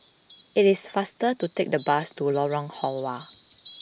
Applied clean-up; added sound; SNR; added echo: none; Fowl; 9 dB; none.